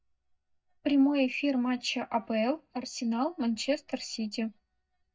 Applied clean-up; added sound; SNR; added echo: neural mask model DeepFilterNet 3.